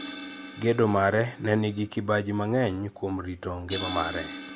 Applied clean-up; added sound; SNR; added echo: none; Crash cymbal; 11 dB; none.